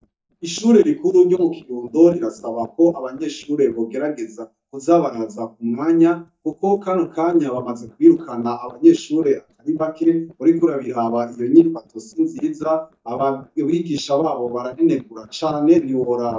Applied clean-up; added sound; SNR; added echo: neural mask model DeepFilterNet 3.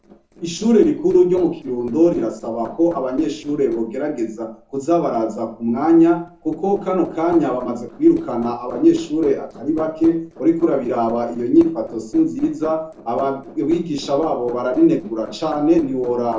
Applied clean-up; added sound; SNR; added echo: neural separator model SepFormer DNS4.